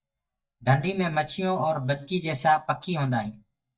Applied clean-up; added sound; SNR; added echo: neural mask model DeepFilterNet 3.